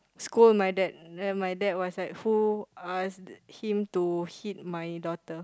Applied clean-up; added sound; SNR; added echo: none; none; none; none.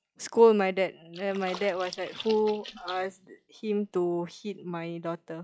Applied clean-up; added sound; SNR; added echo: classical method log-MMSE.